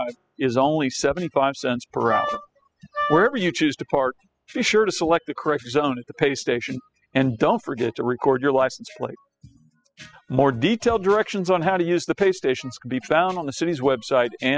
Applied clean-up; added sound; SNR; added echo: classical method spectral subtraction.